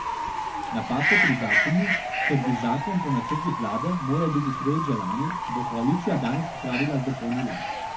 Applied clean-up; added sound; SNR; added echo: none; Bird / Fowl; 1 dB; reverberation time 0.3 s.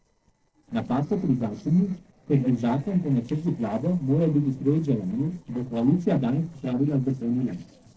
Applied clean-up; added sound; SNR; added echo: neural separator model SepFormer DNS4.